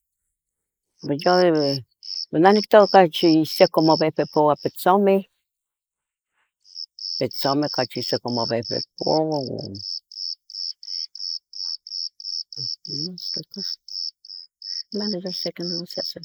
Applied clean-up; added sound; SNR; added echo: neural mask model Resemble Enhance denoiser.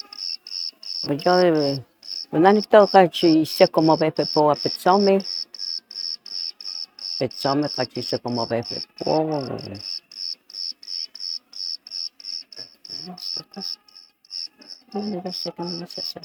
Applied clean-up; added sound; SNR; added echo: neural mask model RNNoise.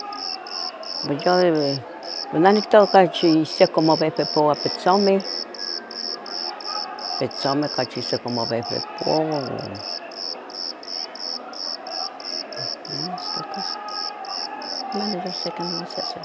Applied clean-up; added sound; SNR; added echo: none; Cricket; 7 dB; none.